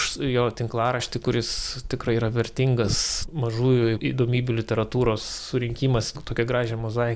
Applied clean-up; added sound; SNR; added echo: none; none; none; none.